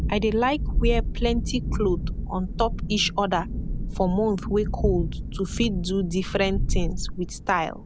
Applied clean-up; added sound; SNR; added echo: none; Thunderstorm; 2 dB; none.